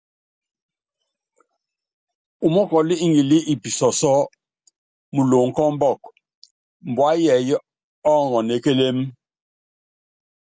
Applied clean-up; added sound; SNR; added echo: none; none; none; none.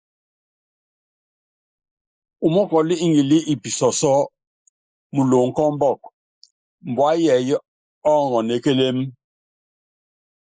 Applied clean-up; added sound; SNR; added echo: neural mask model Resemble Enhance denoiser.